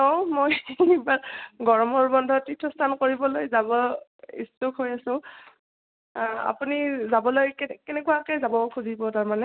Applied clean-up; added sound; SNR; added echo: none; none; none; none.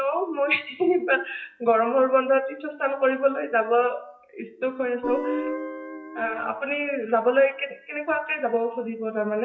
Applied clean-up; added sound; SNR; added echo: classical method WPE with log-MMSE.